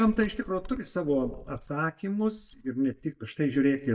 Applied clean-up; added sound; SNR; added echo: neural mask model DeepFilterNet 3.